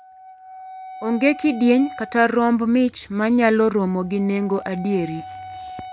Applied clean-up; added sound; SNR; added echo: none; Wind instrument, woodwind instrument; 17 dB; none.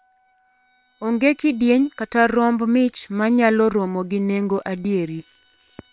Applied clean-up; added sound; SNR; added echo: neural separator model SepFormer WHAM!.